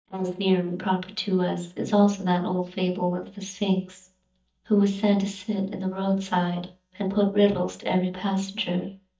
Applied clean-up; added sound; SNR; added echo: neural mask model DeepFilterNet 3.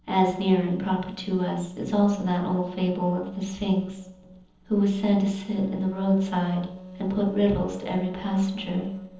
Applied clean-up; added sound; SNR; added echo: neural separator model SepFormer DNS4.